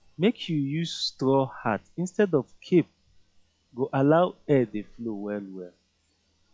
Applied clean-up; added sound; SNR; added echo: classical method log-MMSE.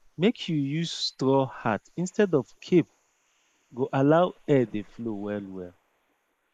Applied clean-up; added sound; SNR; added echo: neural mask model Resemble Enhance denoiser.